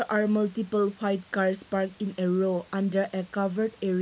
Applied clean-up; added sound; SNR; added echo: none; none; none; none.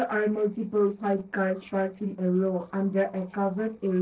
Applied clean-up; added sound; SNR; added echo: neural separator model SepFormer DNS4.